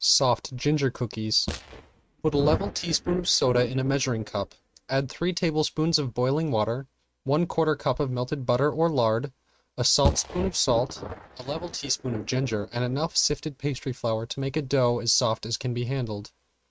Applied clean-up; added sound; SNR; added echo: neural mask model RNNoise.